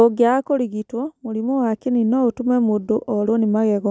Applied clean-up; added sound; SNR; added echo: none; none; none; none.